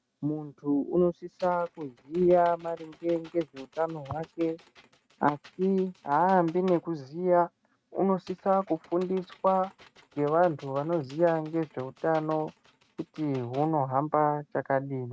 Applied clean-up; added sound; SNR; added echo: neural mask model RNNoise.